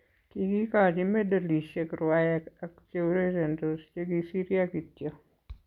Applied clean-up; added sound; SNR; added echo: none; none; none; none.